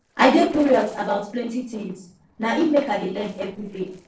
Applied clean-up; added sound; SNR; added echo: neural separator model SepFormer DNS4.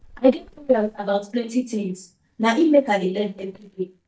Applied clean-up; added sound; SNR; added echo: neural mask model DeepFilterNet 3.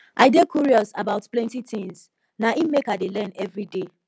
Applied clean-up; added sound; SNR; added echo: none; none; none; none.